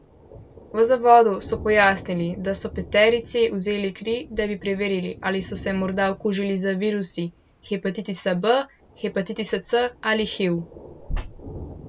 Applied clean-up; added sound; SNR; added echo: none; Thunder; 19 dB; none.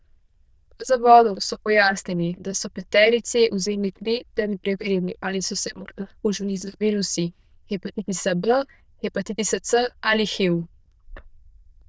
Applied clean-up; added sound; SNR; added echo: neural diffusion model UNIVERSE++.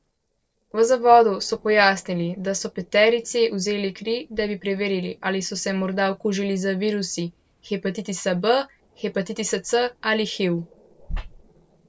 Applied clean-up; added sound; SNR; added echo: neural separator model SepFormer DNS4.